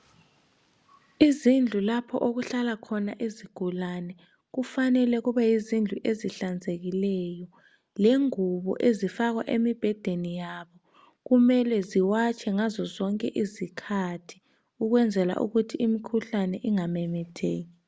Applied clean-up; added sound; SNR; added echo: none; none; none; none.